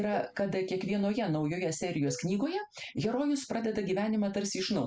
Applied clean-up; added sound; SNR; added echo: none; Cowbell; 19 dB; none.